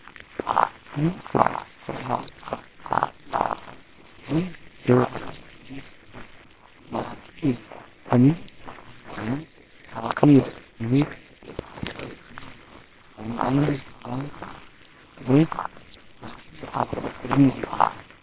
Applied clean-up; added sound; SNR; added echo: neural separator model SepFormer WHAMR!.